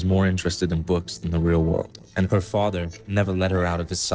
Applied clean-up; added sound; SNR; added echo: neural separator model SepFormer DNS4.